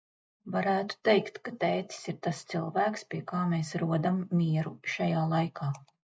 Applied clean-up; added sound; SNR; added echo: none; none; none; none.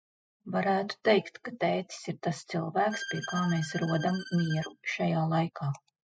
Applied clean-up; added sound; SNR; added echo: classical method spectral subtraction.